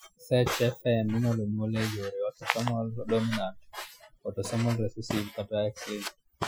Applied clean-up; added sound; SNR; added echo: classical method Wiener filter.